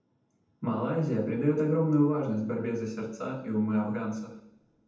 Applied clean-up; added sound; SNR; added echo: none; none; none; reverberation time 0.8 s.